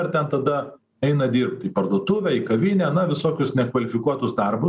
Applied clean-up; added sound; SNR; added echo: none; none; none; none.